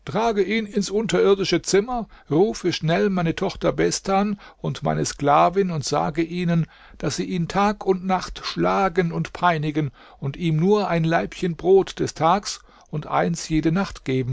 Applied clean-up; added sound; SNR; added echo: none; none; none; none.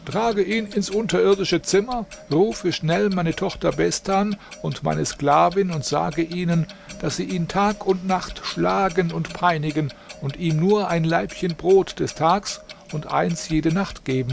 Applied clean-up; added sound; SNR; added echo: none; Clock; 20 dB; none.